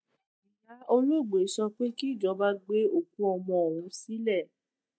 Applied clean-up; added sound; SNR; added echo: neural mask model DeepFilterNet 3.